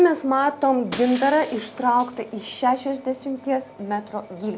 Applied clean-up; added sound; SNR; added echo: none; Shatter; 18 dB; none.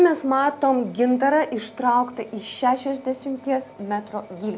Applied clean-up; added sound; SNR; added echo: none; none; none; none.